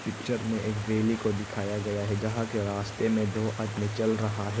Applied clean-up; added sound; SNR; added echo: none; Stream; 12 dB; none.